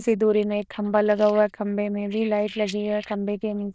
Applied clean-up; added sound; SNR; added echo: neural diffusion model UNIVERSE++.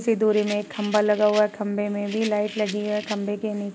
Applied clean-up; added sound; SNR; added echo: none; Rattle; 16 dB; none.